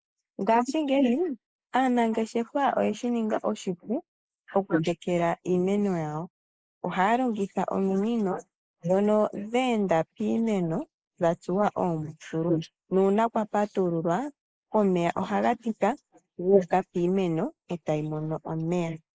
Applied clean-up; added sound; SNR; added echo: neural mask model Resemble Enhance denoiser.